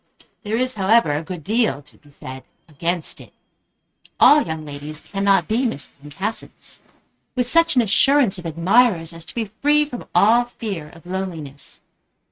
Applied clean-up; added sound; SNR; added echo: neural mask model RNNoise.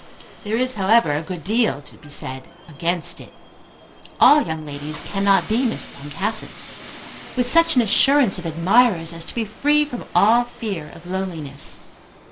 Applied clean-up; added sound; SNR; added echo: none; Train; 20 dB; none.